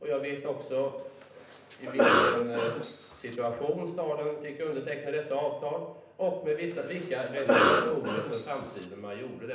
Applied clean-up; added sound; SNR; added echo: none; Cough; -4 dB; reverberation time 0.8 s.